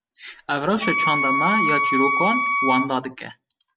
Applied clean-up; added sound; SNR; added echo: none; Wind instrument, woodwind instrument; -2 dB; none.